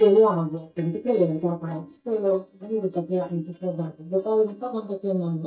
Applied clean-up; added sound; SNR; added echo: neural mask model DeepFilterNet 3.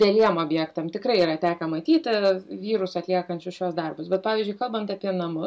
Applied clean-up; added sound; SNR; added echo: none; none; none; none.